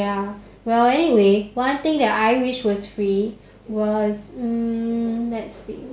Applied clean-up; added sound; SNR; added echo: none; none; none; none.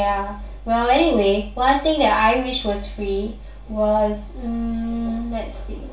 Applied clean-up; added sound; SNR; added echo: none; none; none; reverberation time 0.2 s.